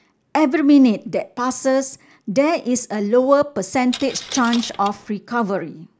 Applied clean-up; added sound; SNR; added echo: none; Coin (dropping); 15 dB; none.